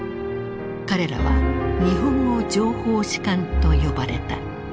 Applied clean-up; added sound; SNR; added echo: none; none; none; none.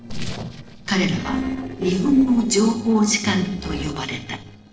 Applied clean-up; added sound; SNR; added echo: neural separator model SepFormer DNS4.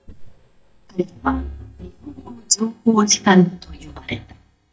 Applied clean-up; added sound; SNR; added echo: neural mask model DeepFilterNet 3.